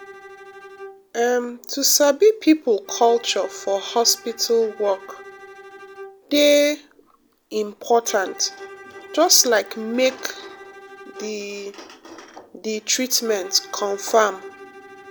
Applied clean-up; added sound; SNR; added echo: none; Bowed string instrument; 20 dB; none.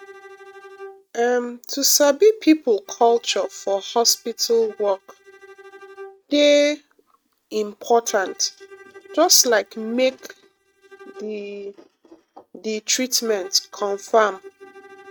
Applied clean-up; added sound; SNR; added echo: neural mask model RNNoise.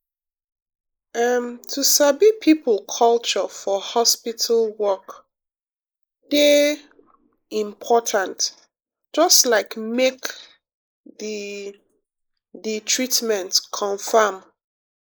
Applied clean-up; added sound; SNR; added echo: neural mask model Resemble Enhance denoiser.